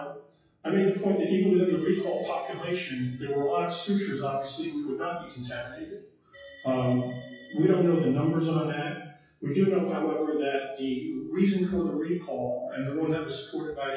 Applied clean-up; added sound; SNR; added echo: classical method WPE with log-MMSE.